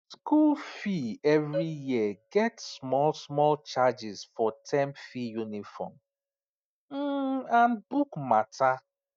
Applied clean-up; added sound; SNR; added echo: neural mask model DeepFilterNet 3.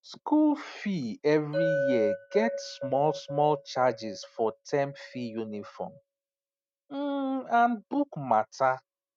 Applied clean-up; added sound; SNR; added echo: neural mask model RNNoise.